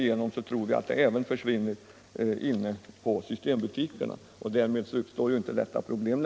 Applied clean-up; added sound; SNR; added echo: none; none; none; none.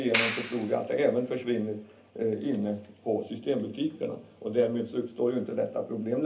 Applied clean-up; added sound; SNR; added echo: none; Clapping; 2 dB; reverberation time 0.3 s.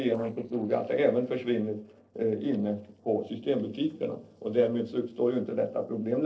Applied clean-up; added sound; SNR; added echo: neural separator model SepFormer DNS4.